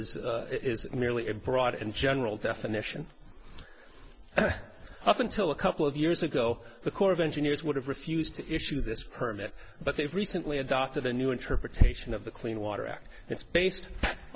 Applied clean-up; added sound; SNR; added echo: none; none; none; none.